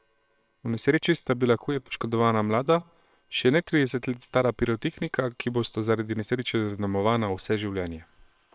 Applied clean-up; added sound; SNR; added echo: neural separator model SepFormer WHAM!.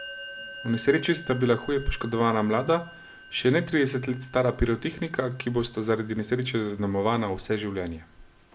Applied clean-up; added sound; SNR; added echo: none; Musical instrument; 19 dB; none.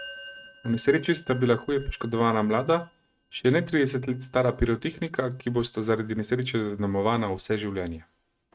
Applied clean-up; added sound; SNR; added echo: neural mask model RNNoise.